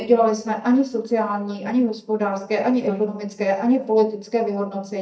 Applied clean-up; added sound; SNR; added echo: neural mask model DeepFilterNet 3.